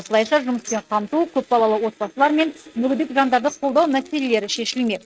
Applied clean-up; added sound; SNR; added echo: neural mask model RNNoise.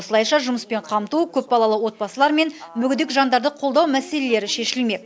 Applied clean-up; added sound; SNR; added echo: none; none; none; none.